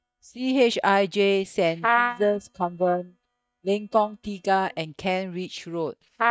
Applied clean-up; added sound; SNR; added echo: neural mask model DeepFilterNet 3.